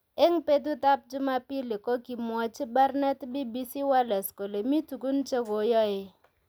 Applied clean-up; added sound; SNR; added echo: none; none; none; none.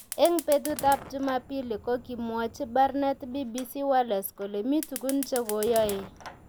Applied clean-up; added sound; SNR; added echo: none; Fire; 14 dB; none.